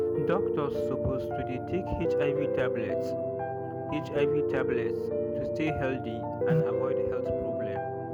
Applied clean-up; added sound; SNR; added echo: none; Piano; -5 dB; none.